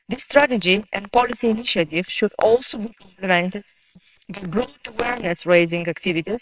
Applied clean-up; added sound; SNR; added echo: neural separator model SepFormer WHAMR!.